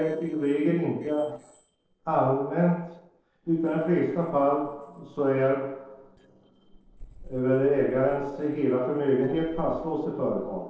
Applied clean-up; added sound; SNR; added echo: neural separator model SepFormer DNS4.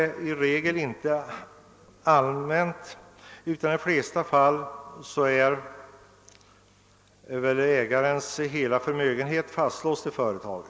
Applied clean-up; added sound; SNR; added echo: none; none; none; none.